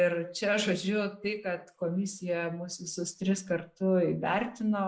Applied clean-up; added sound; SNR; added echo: neural mask model Resemble Enhance denoiser.